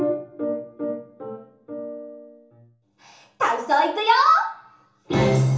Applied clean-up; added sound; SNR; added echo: none; none; none; reverberation time 1.2 s.